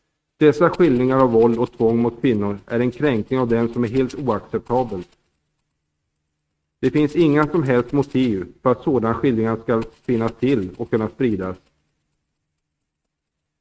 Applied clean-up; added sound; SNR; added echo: neural mask model RNNoise.